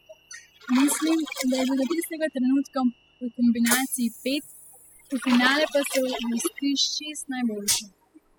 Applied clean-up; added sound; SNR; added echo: classical method spectral subtraction.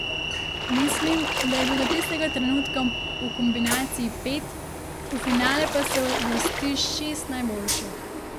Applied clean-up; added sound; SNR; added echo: none; Train + Splash, splatter; 2 dB; none.